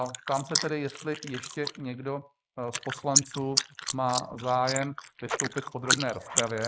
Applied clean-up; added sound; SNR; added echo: neural mask model Resemble Enhance denoiser.